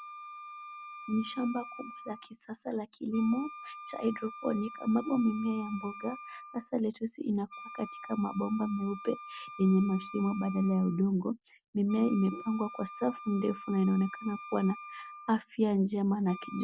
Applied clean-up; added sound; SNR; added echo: none; Wind instrument, woodwind instrument; 15 dB; none.